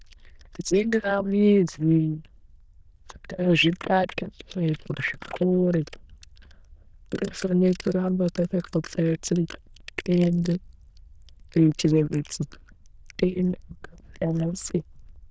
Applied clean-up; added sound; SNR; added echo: neural diffusion model UNIVERSE++.